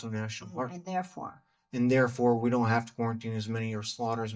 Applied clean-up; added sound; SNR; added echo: neural mask model DeepFilterNet 3.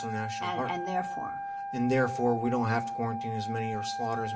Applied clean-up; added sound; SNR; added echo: none; Wind instrument, woodwind instrument; 4 dB; reverberation time 0.8 s.